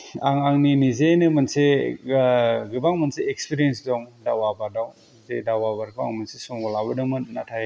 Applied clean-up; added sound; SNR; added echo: none; none; none; none.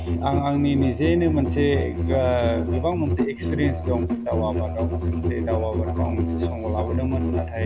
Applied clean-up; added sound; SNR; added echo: none; Musical instrument; -1 dB; none.